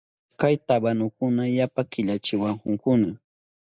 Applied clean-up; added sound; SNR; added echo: none; none; none; none.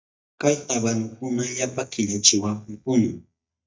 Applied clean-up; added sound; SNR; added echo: neural mask model DeepFilterNet 3.